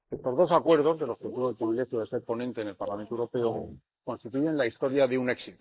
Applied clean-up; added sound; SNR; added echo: neural mask model Resemble Enhance denoiser.